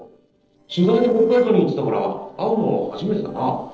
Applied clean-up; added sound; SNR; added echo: neural separator model SepFormer DNS4.